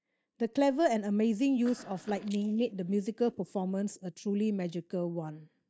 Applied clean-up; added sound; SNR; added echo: neural mask model DeepFilterNet 3.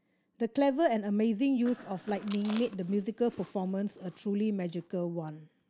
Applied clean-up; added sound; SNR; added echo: none; Cough + Chewing, mastication; 19 dB; none.